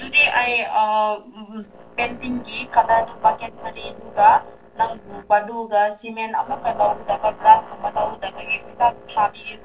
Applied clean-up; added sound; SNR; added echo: neural separator model SepFormer DNS4.